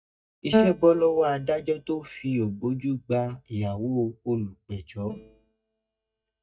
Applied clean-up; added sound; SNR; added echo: neural mask model DeepFilterNet 3.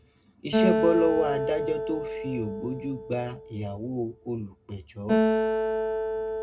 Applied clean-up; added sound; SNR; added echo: none; Acoustic guitar; -2 dB; reverberation time 0.2 s.